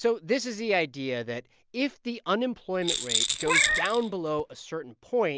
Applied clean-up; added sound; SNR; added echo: none; Rattle + Meow; -1 dB; none.